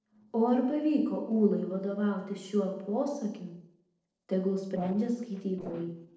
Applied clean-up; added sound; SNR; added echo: neural separator model SepFormer DNS4.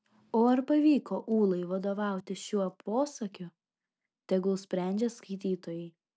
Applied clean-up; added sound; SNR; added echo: none; none; none; none.